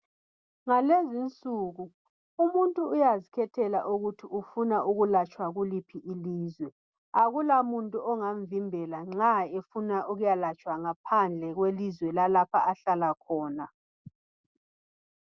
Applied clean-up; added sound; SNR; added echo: none; none; none; none.